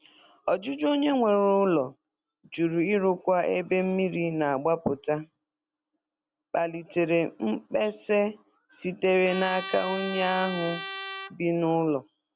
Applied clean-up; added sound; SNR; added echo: none; Trumpet; 10 dB; none.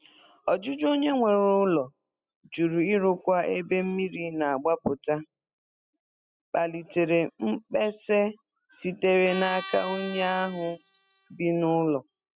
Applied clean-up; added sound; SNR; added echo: classical method spectral subtraction.